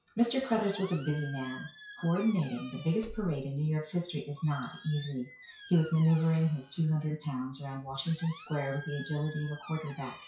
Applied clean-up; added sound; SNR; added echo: classical method WPE with log-MMSE.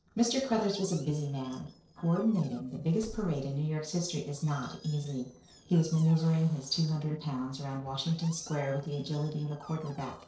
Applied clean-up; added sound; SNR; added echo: neural separator model SepFormer DNS4.